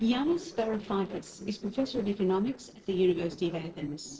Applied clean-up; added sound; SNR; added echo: neural separator model SepFormer DNS4.